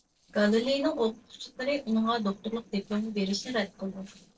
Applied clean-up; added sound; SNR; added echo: neural separator model SepFormer DNS4.